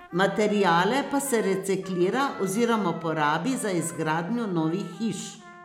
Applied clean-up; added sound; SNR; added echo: none; Trumpet; 19 dB; none.